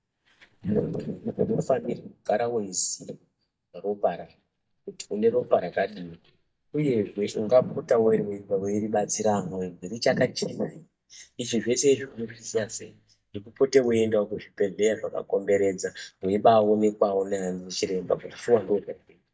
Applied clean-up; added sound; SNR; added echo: neural mask model DeepFilterNet 3.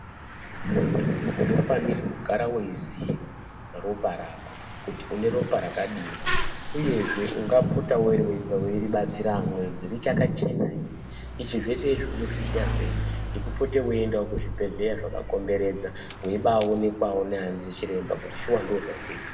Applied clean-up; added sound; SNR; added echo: none; Mechanisms / Bicycle; 7 dB; reverberation time 0.8 s.